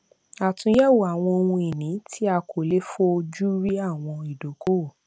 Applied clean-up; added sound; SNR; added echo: none; none; none; none.